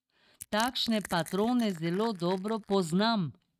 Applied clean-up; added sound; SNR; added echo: neural mask model RNNoise.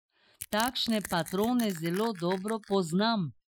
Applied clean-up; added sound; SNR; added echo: classical method Wiener filter.